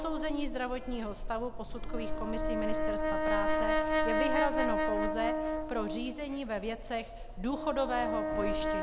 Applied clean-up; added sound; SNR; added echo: none; Sliding door + Brass instrument; -4 dB; none.